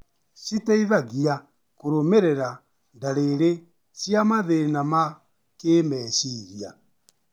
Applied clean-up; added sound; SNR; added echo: none; none; none; none.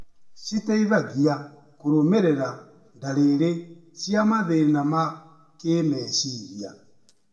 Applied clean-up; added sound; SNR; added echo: none; none; none; reverberation time 0.6 s.